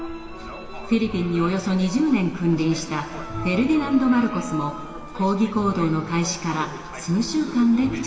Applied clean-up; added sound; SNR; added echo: none; Rain; 19 dB; reverberation time 2.0 s.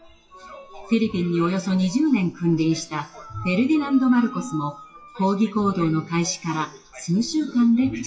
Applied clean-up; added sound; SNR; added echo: classical method WPE with log-MMSE.